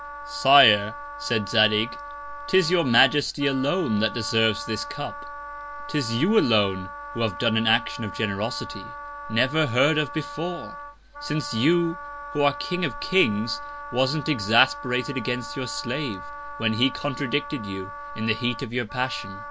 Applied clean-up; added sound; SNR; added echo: none; Wind instrument, woodwind instrument; 12 dB; none.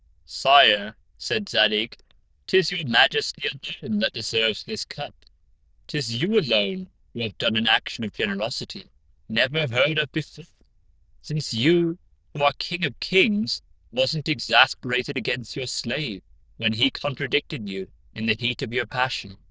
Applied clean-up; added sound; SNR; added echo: neural diffusion model UNIVERSE++.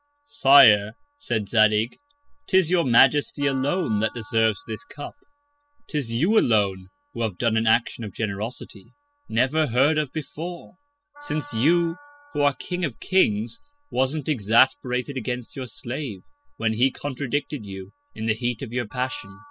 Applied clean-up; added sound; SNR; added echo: classical method spectral subtraction.